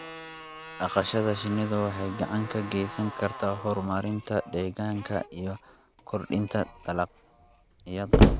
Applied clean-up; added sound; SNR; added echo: none; Slam; 1 dB; none.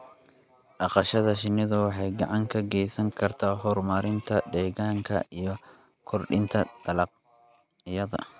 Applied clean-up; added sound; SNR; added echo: none; none; none; none.